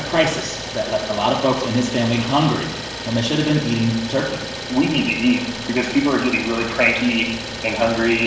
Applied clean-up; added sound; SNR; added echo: none; Idling; 9 dB; reverberation time 0.9 s.